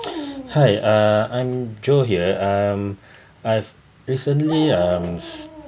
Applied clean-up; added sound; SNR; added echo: none; Dog; 17 dB; none.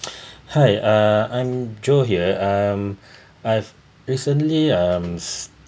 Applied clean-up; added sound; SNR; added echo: none; none; none; none.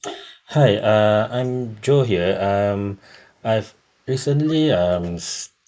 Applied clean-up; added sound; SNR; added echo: neural mask model Resemble Enhance denoiser.